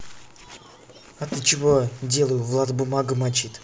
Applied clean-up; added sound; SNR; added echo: none; Snare drum; 17 dB; none.